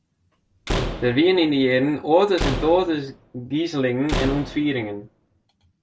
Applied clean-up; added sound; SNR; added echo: none; Slam; 8 dB; none.